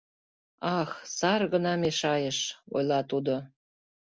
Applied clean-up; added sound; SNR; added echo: none; none; none; none.